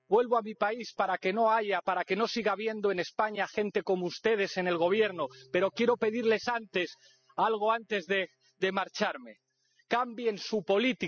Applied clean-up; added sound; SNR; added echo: classical method spectral subtraction.